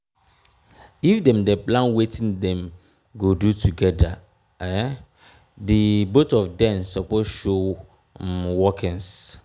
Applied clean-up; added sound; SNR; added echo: none; none; none; none.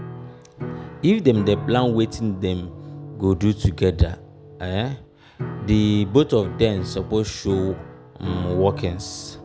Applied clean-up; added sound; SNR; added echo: none; Piano; 12 dB; none.